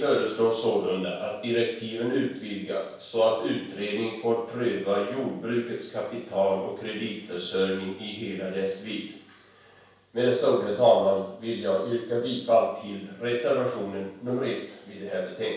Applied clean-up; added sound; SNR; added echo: none; none; none; reverberation time 0.7 s.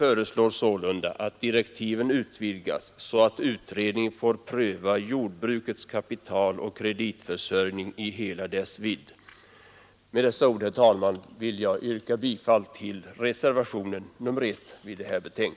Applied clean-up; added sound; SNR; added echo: none; none; none; none.